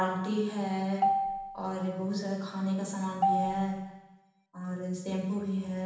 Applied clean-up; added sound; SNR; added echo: none; Marimba, xylophone; 1 dB; reverberation time 1.1 s.